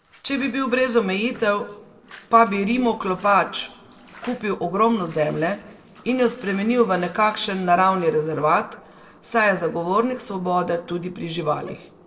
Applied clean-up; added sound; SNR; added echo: neural separator model SepFormer DNS4.